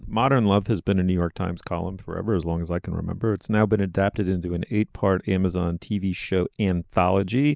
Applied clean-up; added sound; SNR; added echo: none; none; none; none.